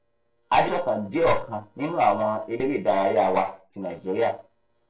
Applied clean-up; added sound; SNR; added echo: neural separator model SepFormer DNS4.